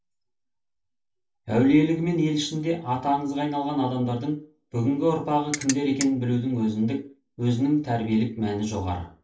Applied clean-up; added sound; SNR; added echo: none; Ratchet, pawl; 7 dB; reverberation time 0.3 s.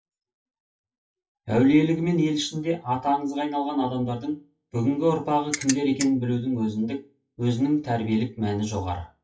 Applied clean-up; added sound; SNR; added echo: classical method WPE with log-MMSE.